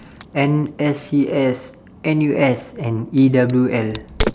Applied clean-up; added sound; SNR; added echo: none; Crack; 12 dB; none.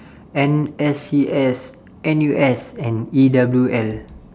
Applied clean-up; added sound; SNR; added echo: none; none; none; none.